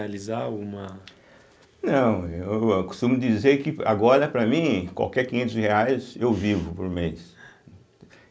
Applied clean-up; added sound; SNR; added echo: none; none; none; none.